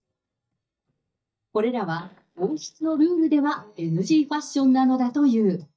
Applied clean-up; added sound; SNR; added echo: neural mask model DeepFilterNet 3.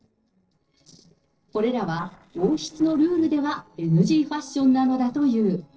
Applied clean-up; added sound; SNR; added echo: neural separator model SepFormer DNS4.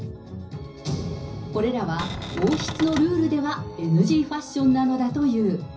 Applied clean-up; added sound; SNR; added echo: none; Cupboard open or close; 9 dB; reverberation time 0.5 s.